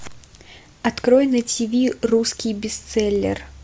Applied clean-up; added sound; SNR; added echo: none; none; none; none.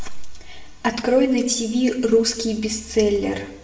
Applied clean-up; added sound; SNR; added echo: none; none; none; reverberation time 0.6 s.